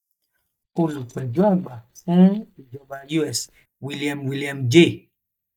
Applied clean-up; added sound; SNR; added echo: neural mask model DeepFilterNet 3.